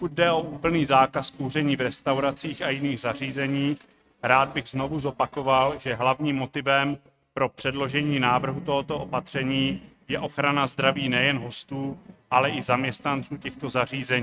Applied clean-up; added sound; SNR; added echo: neural mask model RNNoise.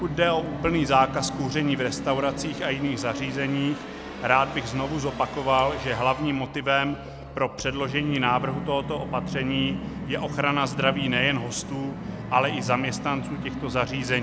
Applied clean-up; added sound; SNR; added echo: none; Musical instrument; 8 dB; none.